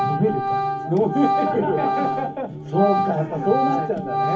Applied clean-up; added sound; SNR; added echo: none; Organ; 1 dB; reverberation time 0.3 s.